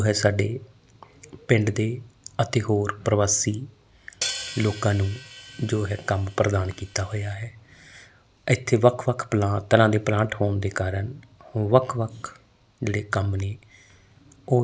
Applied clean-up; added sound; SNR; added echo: none; Hi-hat; 12 dB; none.